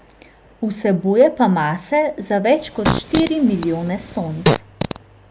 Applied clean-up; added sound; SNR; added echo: none; Fart; 4 dB; none.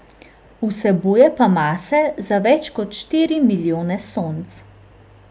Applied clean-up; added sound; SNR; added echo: none; none; none; none.